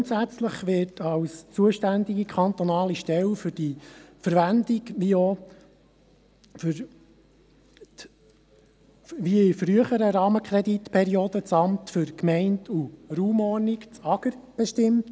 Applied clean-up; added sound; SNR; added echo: none; none; none; none.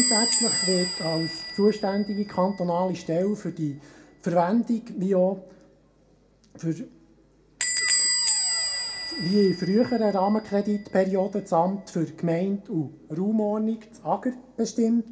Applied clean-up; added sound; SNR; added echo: none; Squeak / Bell; 4 dB; reverberation time 0.2 s.